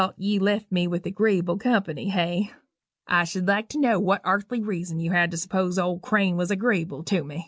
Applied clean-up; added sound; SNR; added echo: none; none; none; none.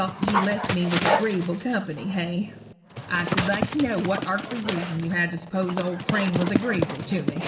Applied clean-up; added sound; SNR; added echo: none; Dog; 2 dB; reverberation time 1.3 s.